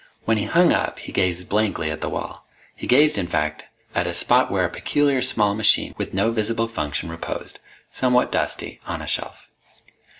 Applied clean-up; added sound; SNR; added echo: none; none; none; none.